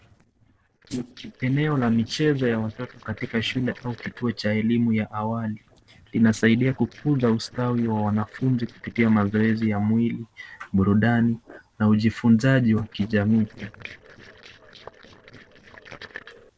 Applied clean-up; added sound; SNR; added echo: neural separator model SepFormer DNS4.